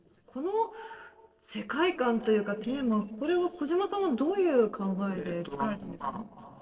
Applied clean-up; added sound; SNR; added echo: neural separator model SepFormer DNS4.